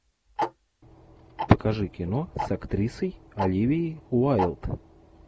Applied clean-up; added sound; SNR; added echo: none; Tick-tock; 10 dB; none.